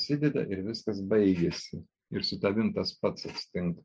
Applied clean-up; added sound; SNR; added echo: none; none; none; none.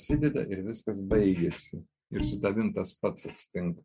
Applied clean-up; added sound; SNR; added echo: neural mask model RNNoise.